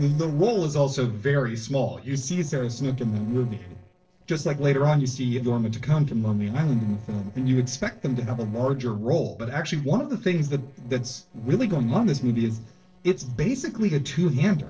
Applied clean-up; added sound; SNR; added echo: neural separator model SepFormer DNS4.